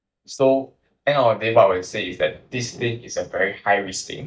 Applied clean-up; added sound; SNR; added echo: neural mask model DeepFilterNet 3.